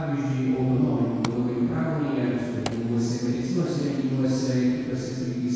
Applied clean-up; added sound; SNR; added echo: none; Fire; 20 dB; reverberation time 2.0 s.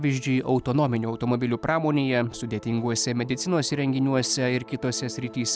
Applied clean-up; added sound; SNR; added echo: none; none; none; none.